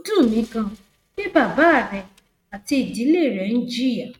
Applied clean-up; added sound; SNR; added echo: neural mask model RNNoise.